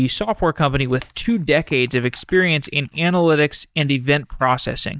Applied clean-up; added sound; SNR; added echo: neural mask model DeepFilterNet 3.